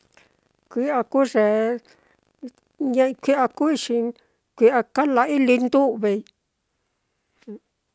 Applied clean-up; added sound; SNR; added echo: none; none; none; none.